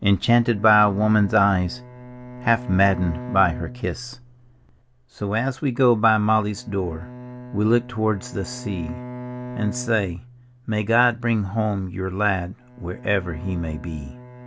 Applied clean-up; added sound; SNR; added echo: none; Bowed string instrument; 15 dB; none.